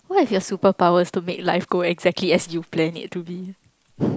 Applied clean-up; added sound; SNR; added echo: none; none; none; none.